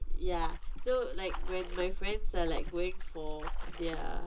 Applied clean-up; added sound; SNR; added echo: none; Splash, splatter; -5 dB; reverberation time 0.2 s.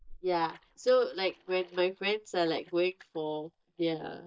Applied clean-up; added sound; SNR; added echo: neural mask model DeepFilterNet 3.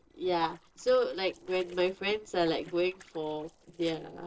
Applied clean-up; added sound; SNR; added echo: neural separator model SepFormer DNS4.